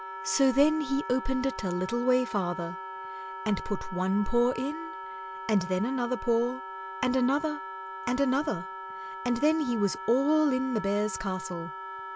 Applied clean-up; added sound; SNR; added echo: none; Wind instrument, woodwind instrument; 10 dB; none.